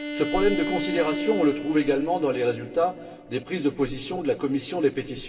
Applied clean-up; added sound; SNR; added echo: none; Bowed string instrument; 8 dB; reverberation time 2.9 s.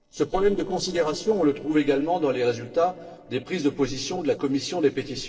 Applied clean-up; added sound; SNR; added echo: neural separator model SepFormer DNS4.